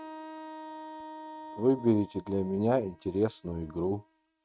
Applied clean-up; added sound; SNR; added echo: neural mask model RNNoise.